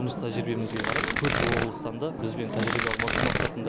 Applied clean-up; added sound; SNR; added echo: none; Tearing; -2 dB; none.